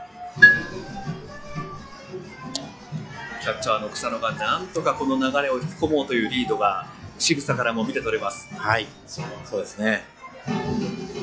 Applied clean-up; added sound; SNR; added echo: classical method log-MMSE.